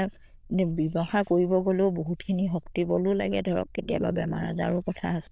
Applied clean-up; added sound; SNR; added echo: neural diffusion model UNIVERSE++.